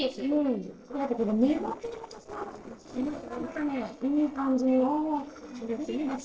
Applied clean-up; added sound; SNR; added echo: neural separator model SepFormer DNS4.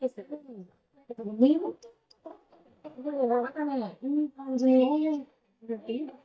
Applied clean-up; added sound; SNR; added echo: neural mask model DeepFilterNet 3.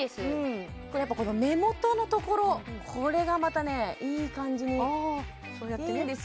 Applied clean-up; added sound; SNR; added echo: none; none; none; none.